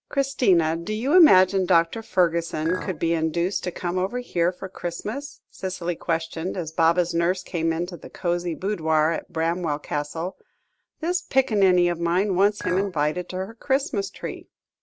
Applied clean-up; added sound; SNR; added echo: none; Chink, clink; 13 dB; none.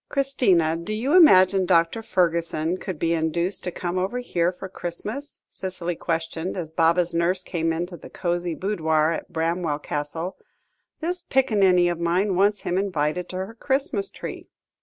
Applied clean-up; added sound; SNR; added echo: none; none; none; none.